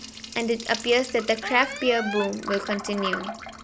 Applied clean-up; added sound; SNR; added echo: none; Liquid + Alarm; 9 dB; none.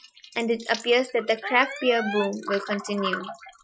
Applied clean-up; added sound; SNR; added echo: classical method Wiener filter.